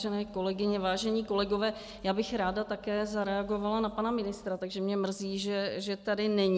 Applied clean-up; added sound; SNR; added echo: none; none; none; none.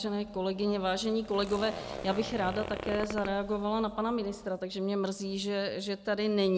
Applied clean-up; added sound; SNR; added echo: none; Zipper (clothing); 10 dB; none.